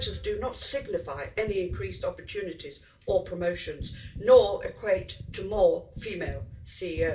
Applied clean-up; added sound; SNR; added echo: none; Gunshot, gunfire; 13 dB; reverberation time 0.3 s.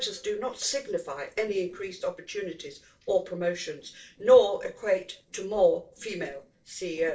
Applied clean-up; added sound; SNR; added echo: neural separator model SepFormer DNS4.